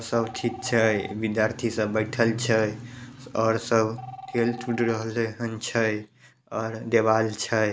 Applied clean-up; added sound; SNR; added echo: none; Telephone; 20 dB; none.